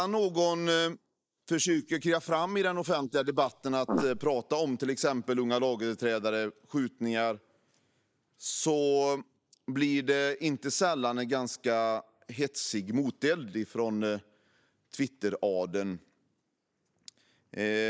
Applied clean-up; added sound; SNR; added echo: neural mask model Resemble Enhance denoiser.